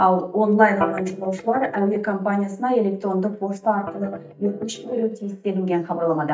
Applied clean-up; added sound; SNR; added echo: neural mask model DeepFilterNet 3.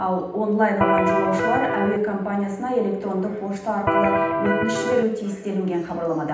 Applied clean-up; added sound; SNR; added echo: none; Electric guitar; -2 dB; reverberation time 0.9 s.